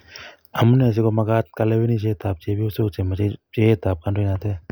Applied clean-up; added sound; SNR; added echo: none; none; none; none.